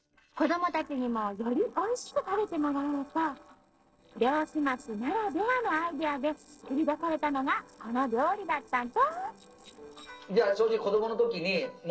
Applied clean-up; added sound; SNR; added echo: neural separator model SepFormer DNS4.